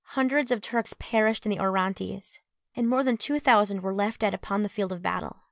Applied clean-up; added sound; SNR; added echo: none; none; none; none.